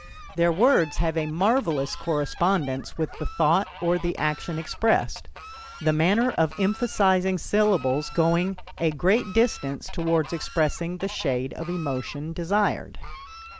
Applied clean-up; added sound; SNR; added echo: none; Fowl; 18 dB; none.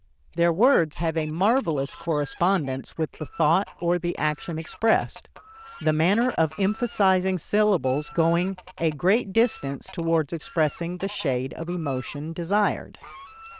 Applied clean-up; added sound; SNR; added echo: neural diffusion model UNIVERSE++.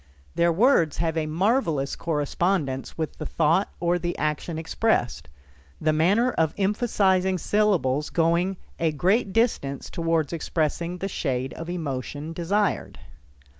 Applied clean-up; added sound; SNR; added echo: none; none; none; none.